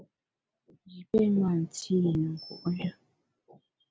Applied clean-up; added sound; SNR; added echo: none; none; none; none.